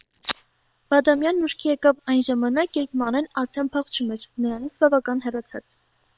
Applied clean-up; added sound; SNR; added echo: neural separator model SepFormer WHAM!.